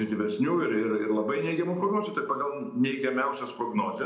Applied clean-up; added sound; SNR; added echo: none; none; none; reverberation time 0.8 s.